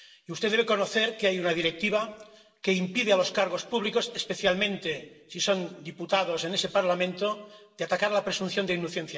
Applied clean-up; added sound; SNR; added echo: none; none; none; reverberation time 0.8 s.